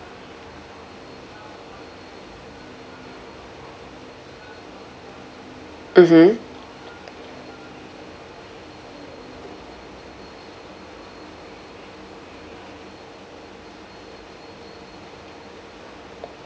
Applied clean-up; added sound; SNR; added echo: none; none; none; none.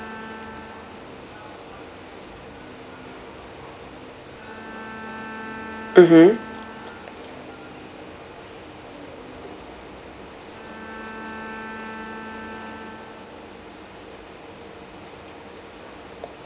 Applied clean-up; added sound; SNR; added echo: none; Bowed string instrument; 16 dB; none.